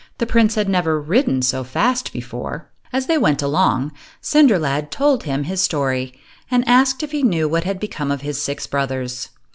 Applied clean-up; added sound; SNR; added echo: none; none; none; none.